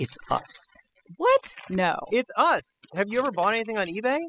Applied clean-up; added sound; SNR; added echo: classical method spectral subtraction.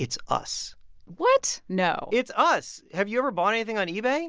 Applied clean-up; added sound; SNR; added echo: none; none; none; none.